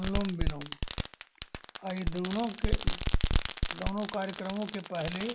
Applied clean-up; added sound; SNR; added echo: none; Fireworks; -4 dB; none.